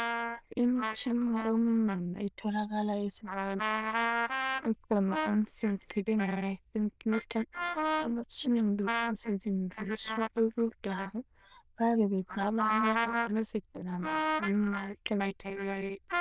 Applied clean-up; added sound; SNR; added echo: neural diffusion model UNIVERSE++.